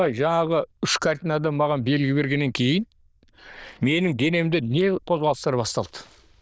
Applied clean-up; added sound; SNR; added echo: neural diffusion model UNIVERSE++.